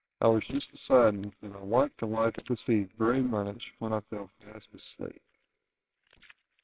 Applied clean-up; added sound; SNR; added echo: neural separator model SepFormer WHAMR!.